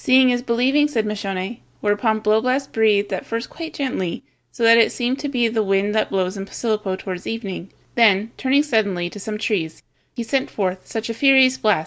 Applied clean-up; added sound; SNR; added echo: none; none; none; none.